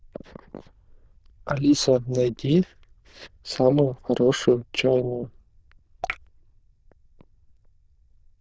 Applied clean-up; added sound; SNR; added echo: neural diffusion model UNIVERSE++.